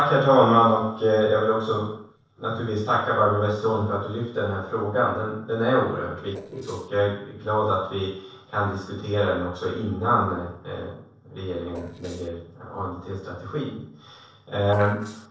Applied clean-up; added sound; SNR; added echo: neural separator model SepFormer DNS4.